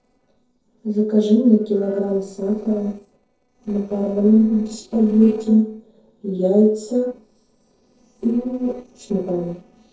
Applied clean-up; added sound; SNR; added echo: neural separator model SepFormer DNS4.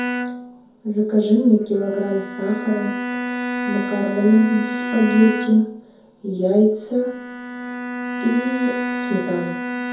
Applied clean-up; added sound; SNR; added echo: none; Bowed string instrument; 7 dB; reverberation time 0.6 s.